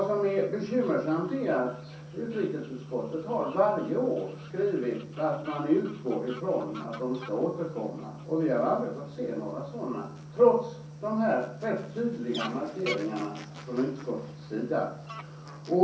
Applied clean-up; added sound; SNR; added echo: none; Fowl; 19 dB; reverberation time 0.6 s.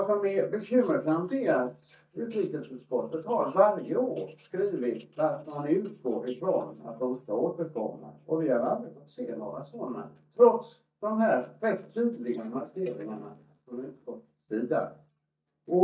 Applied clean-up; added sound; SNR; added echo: neural mask model DeepFilterNet 3.